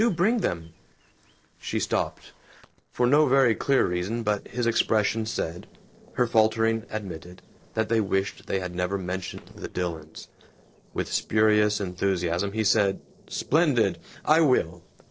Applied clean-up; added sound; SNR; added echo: neural separator model SepFormer DNS4.